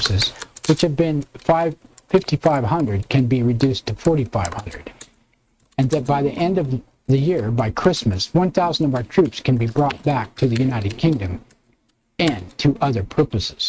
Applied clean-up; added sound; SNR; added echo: neural mask model RNNoise.